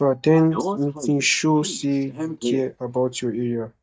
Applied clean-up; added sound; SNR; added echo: neural mask model DeepFilterNet 3.